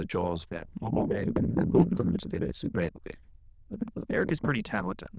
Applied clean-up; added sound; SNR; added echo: neural diffusion model UNIVERSE++.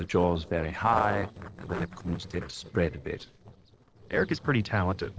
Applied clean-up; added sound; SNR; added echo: neural separator model SepFormer DNS4.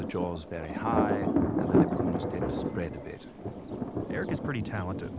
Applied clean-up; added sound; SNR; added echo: none; Thunder; -5 dB; none.